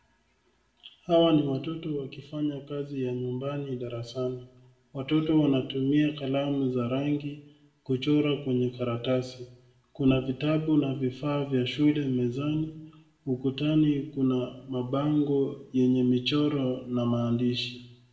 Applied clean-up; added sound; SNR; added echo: none; Bowed string instrument; 15 dB; reverberation time 0.6 s.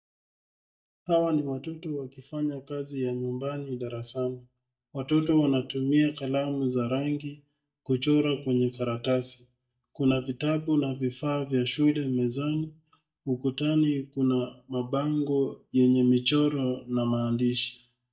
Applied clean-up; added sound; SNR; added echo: neural mask model DeepFilterNet 3.